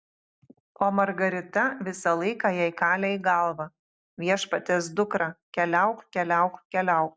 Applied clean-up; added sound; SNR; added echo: none; none; none; none.